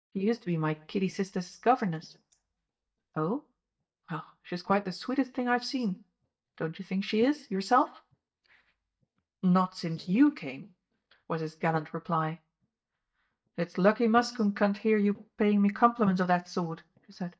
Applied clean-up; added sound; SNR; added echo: neural mask model DeepFilterNet 3.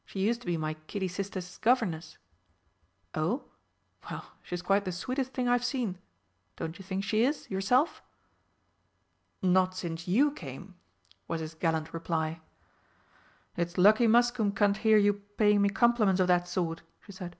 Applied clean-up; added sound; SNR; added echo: none; none; none; none.